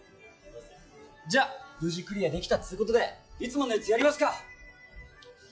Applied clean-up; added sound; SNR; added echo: classical method log-MMSE.